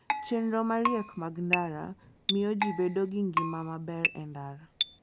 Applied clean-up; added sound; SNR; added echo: none; Keyboard (musical); 3 dB; none.